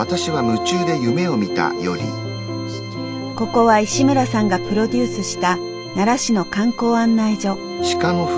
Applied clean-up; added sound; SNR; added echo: none; Organ; 18 dB; none.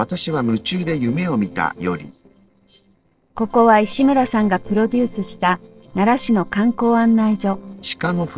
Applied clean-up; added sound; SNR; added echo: neural separator model SepFormer DNS4.